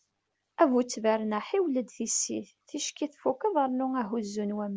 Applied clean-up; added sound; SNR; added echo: none; none; none; none.